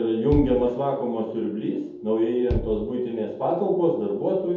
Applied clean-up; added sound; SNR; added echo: none; Bass drum; 11 dB; reverberation time 0.7 s.